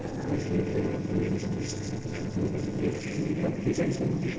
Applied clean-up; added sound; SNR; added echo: neural separator model SepFormer DNS4.